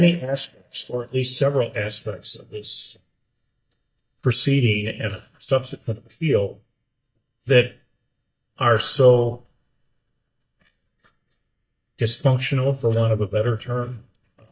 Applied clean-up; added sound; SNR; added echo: neural mask model DeepFilterNet 3.